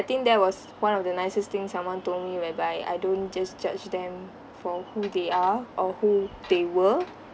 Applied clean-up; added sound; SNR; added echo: none; none; none; none.